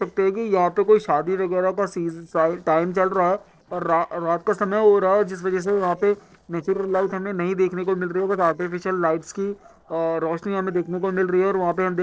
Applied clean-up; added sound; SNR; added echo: neural separator model SepFormer DNS4.